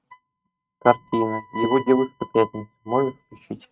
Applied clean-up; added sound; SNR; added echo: neural mask model RNNoise.